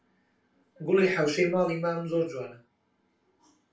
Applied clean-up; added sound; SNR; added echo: none; none; none; reverberation time 0.3 s.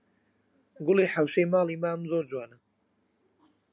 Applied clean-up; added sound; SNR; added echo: none; none; none; none.